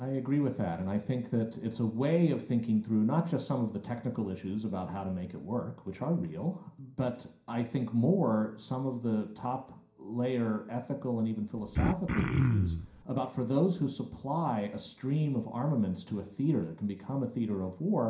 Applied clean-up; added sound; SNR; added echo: none; Cough; -2 dB; reverberation time 0.5 s.